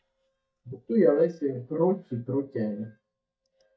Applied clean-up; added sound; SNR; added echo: neural mask model DeepFilterNet 3.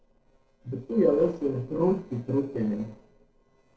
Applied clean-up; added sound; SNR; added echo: neural separator model SepFormer DNS4.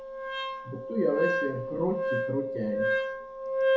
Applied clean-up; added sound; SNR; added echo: none; Wind instrument, woodwind instrument; -3 dB; reverberation time 0.5 s.